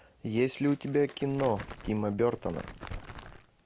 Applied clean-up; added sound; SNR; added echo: none; Crumpling, crinkling; 14 dB; none.